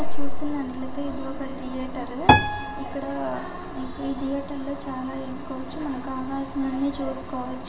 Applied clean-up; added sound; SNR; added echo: none; Piano; 2 dB; reverberation time 0.6 s.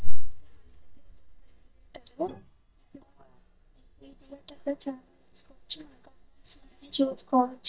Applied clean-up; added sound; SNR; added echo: neural mask model DeepFilterNet 3.